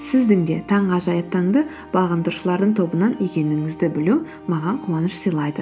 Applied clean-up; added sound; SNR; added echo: none; none; none; none.